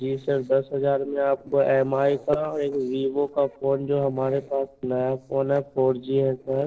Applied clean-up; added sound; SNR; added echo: neural separator model SepFormer DNS4.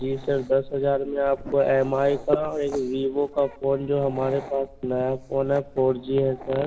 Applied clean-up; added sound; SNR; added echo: none; Dog; 17 dB; reverberation time 1.0 s.